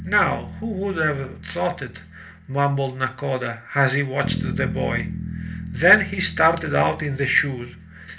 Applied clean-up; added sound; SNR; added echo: none; Bass guitar; 10 dB; reverberation time 0.3 s.